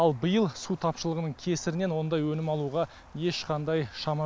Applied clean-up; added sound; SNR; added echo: none; none; none; none.